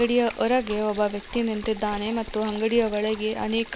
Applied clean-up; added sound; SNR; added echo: none; Stream + Chewing, mastication; 15 dB; none.